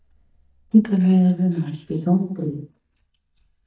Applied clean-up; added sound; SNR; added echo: neural mask model DeepFilterNet 3.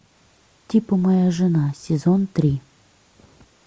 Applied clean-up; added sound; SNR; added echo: none; none; none; none.